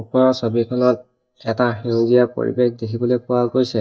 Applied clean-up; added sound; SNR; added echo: neural mask model DeepFilterNet 3.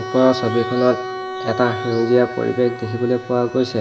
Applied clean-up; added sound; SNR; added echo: none; Bowed string instrument; 9 dB; reverberation time 2.7 s.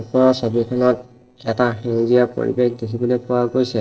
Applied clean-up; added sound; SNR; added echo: neural separator model SepFormer DNS4.